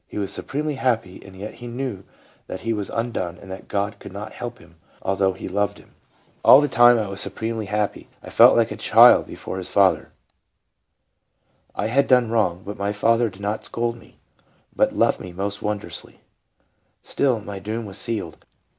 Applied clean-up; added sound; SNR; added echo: none; none; none; none.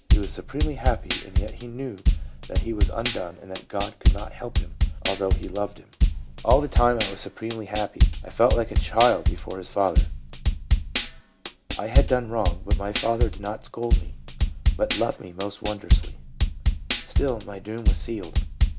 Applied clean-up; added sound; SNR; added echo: none; Drum / Drum kit; -4 dB; none.